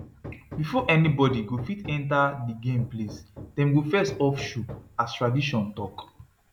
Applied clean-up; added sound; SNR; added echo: none; Hammer; 16 dB; none.